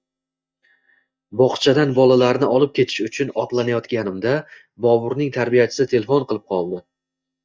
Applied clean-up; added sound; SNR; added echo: neural mask model DeepFilterNet 3.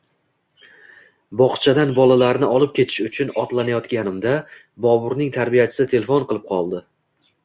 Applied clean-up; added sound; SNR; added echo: none; none; none; none.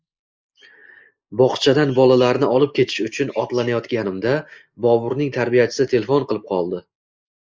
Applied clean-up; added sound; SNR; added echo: neural mask model Resemble Enhance denoiser.